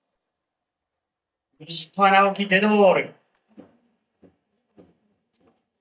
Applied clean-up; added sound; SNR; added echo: neural mask model DeepFilterNet 3.